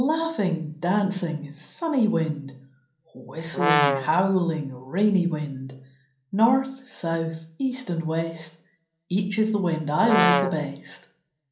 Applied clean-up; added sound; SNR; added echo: none; Brass instrument; -2 dB; reverberation time 0.6 s.